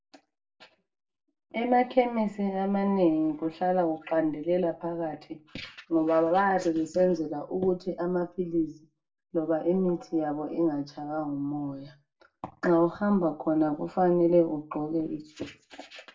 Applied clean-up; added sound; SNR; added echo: none; none; none; reverberation time 0.2 s.